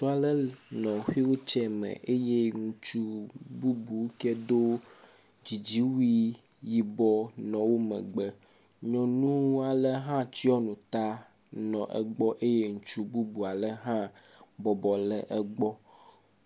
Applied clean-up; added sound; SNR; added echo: none; none; none; none.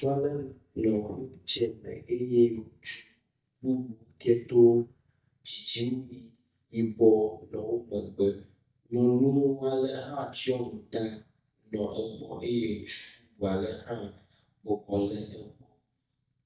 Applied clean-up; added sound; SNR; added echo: neural mask model DeepFilterNet 3.